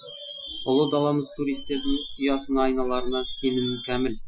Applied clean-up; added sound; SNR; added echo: classical method Wiener filter.